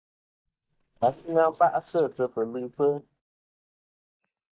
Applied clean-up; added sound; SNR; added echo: neural mask model DeepFilterNet 3.